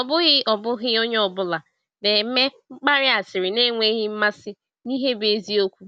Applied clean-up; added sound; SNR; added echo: none; none; none; none.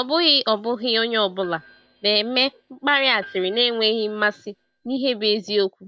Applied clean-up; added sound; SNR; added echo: neural mask model DeepFilterNet 3.